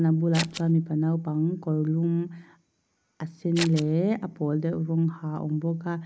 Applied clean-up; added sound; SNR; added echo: none; Scissors; 8 dB; none.